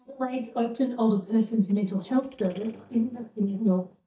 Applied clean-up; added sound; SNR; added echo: neural mask model DeepFilterNet 3.